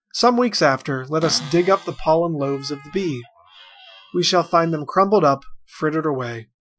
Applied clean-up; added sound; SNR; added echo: classical method Wiener filter.